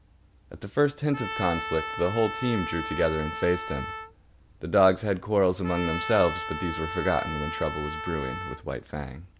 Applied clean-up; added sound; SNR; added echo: none; Trumpet; 8 dB; none.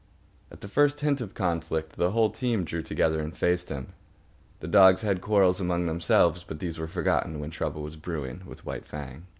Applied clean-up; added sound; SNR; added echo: none; none; none; none.